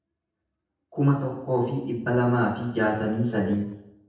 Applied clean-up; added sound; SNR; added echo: neural separator model SepFormer DNS4.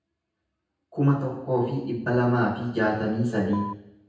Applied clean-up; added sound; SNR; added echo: none; Alarm; 7 dB; reverberation time 0.9 s.